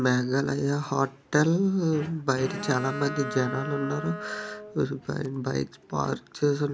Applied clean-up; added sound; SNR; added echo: none; Bowed string instrument; 11 dB; none.